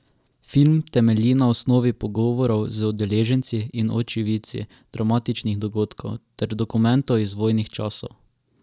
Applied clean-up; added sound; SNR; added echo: none; none; none; none.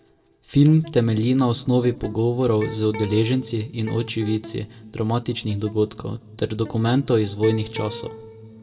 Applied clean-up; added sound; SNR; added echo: none; Electric guitar; 17 dB; reverberation time 1.1 s.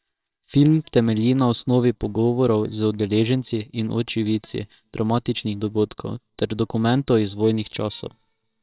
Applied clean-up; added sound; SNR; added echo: neural separator model SepFormer WHAMR!.